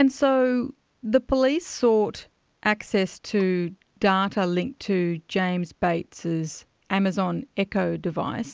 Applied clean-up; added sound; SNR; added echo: none; none; none; none.